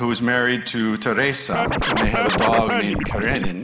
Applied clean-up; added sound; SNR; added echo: none; Scratching (performance technique); 0 dB; none.